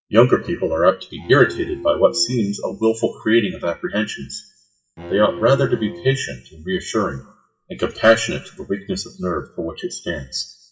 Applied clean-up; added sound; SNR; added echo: classical method WPE with log-MMSE.